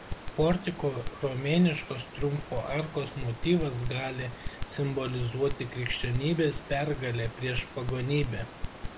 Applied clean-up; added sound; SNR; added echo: none; Crackle; 7 dB; none.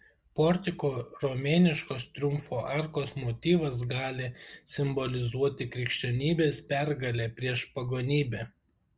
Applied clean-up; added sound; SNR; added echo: none; none; none; none.